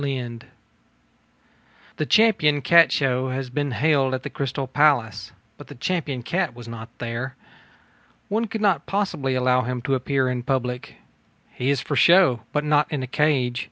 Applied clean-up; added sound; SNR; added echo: none; none; none; none.